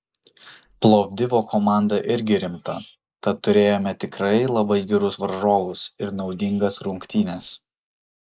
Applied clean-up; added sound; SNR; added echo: neural mask model Resemble Enhance denoiser.